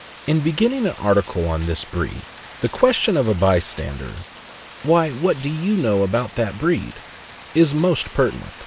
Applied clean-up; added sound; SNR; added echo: neural mask model Resemble Enhance denoiser.